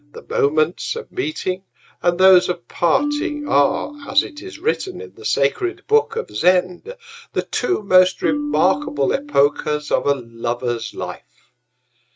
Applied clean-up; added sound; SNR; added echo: neural mask model RNNoise.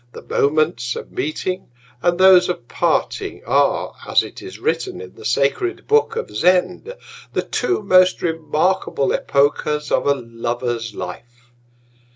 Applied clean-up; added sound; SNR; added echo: none; none; none; none.